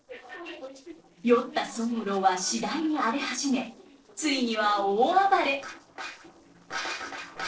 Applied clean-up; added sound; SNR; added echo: neural separator model SepFormer DNS4.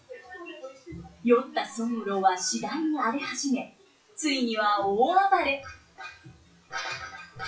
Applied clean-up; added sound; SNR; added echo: classical method WPE with log-MMSE.